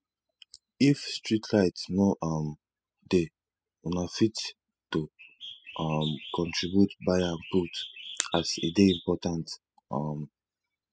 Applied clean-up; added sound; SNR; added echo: classical method spectral subtraction.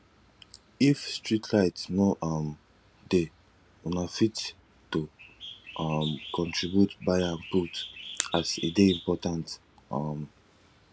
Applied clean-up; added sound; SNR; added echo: none; Bird; 17 dB; none.